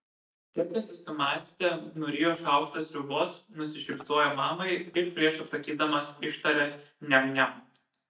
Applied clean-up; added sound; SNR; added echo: neural mask model DeepFilterNet 3.